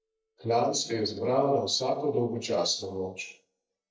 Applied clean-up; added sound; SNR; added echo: neural mask model DeepFilterNet 3.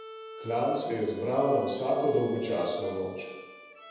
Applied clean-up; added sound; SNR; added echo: none; Bowed string instrument; 16 dB; reverberation time 1.1 s.